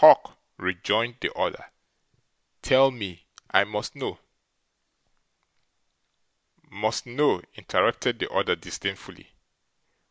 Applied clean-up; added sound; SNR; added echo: none; none; none; none.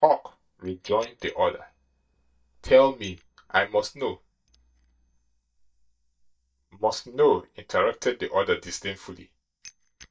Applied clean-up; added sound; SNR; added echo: neural mask model DeepFilterNet 3.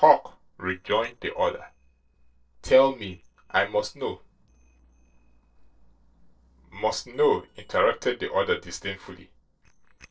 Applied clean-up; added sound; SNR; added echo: neural separator model SepFormer DNS4.